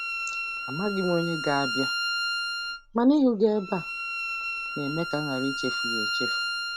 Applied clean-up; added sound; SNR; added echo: none; Bowed string instrument; 3 dB; none.